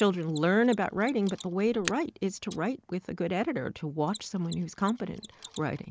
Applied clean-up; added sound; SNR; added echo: none; Mechanisms; 17 dB; none.